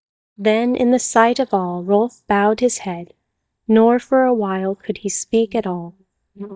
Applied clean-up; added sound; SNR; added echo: neural mask model DeepFilterNet 3.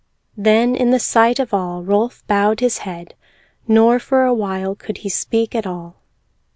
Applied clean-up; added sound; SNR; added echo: none; none; none; none.